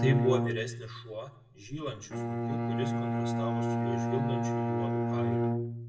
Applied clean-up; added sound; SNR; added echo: none; Bowed string instrument; -4 dB; reverberation time 0.6 s.